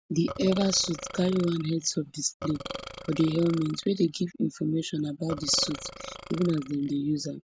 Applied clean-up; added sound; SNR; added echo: none; Burping, eructation; 13 dB; none.